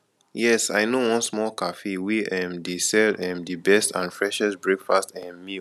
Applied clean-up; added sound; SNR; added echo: none; none; none; none.